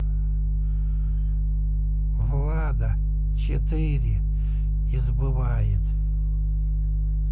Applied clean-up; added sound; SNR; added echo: none; none; none; none.